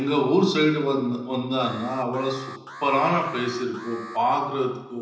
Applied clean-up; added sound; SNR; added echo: none; Alarm; 17 dB; reverberation time 0.9 s.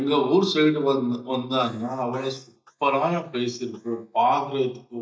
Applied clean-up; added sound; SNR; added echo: neural mask model DeepFilterNet 3.